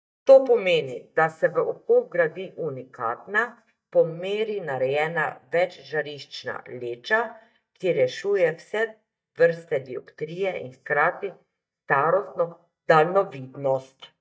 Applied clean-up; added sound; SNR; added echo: neural mask model DeepFilterNet 3.